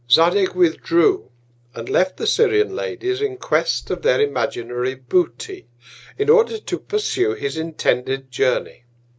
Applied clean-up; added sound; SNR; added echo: none; none; none; none.